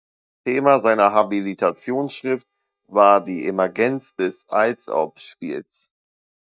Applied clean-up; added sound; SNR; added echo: neural mask model DeepFilterNet 3.